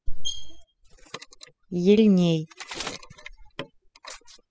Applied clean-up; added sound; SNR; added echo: classical method spectral subtraction.